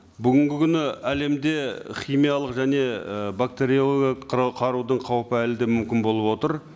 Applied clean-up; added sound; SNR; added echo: none; none; none; none.